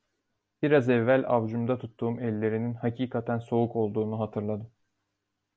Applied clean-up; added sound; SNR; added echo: none; none; none; none.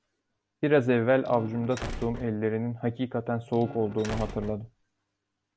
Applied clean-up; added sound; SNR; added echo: none; Slam; 11 dB; none.